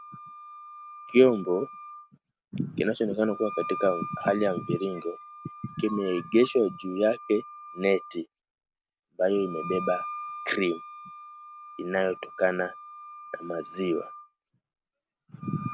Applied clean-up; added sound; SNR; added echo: none; Wind instrument, woodwind instrument; 13 dB; none.